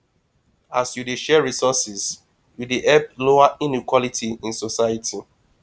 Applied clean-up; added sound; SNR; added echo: none; none; none; none.